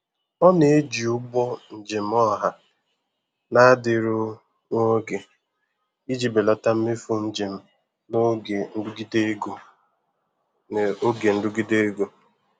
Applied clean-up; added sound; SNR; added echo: none; none; none; none.